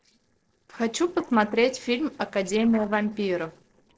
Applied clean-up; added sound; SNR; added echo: neural separator model SepFormer DNS4.